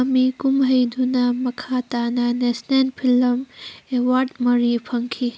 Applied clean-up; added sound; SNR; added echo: none; none; none; none.